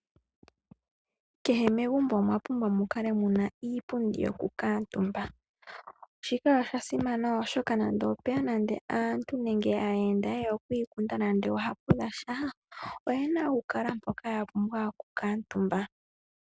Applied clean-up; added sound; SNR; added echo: none; none; none; none.